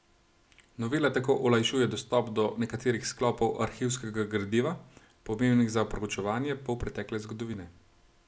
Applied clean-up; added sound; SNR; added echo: none; none; none; none.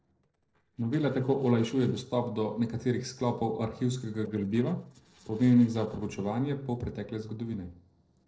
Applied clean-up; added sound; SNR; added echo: neural separator model SepFormer DNS4.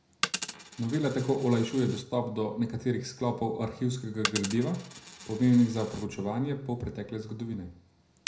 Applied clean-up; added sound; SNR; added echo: none; Coin (dropping); 11 dB; reverberation time 0.4 s.